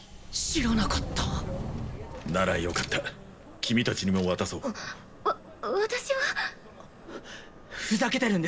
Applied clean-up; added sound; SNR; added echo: none; Subway, metro, underground; 8 dB; reverberation time 0.8 s.